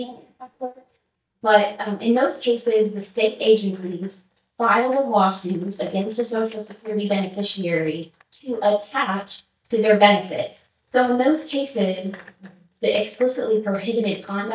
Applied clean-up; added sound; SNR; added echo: neural mask model DeepFilterNet 3.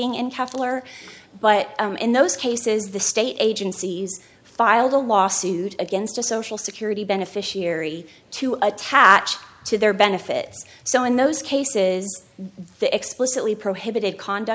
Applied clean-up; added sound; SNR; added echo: none; none; none; none.